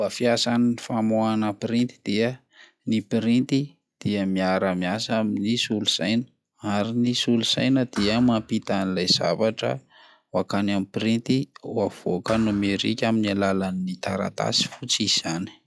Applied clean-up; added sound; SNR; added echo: classical method log-MMSE.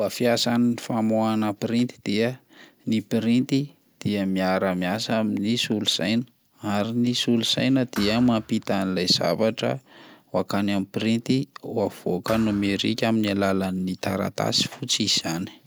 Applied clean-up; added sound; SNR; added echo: none; Thump, thud; 18 dB; none.